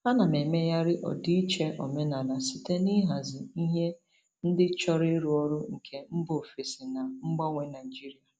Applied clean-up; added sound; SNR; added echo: none; none; none; none.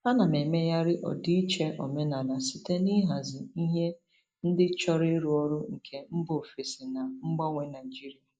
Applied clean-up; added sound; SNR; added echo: neural mask model Resemble Enhance denoiser.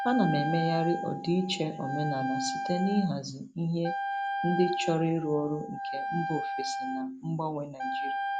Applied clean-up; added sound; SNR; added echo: none; Wind instrument, woodwind instrument; 4 dB; none.